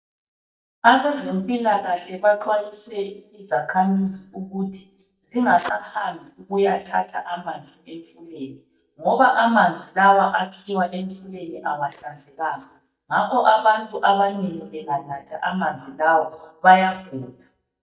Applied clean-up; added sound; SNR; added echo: neural mask model DeepFilterNet 3.